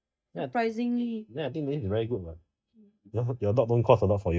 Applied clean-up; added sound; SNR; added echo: neural mask model DeepFilterNet 3.